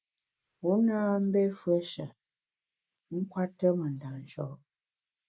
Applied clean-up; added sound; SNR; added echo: neural mask model Resemble Enhance denoiser.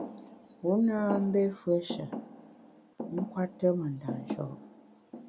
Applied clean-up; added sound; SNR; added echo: none; Thump, thud; 10 dB; none.